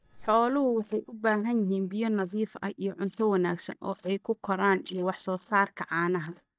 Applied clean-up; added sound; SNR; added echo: neural mask model DeepFilterNet 3.